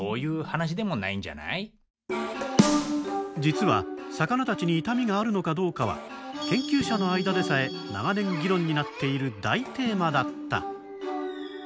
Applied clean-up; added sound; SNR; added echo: none; Snare drum; 3 dB; none.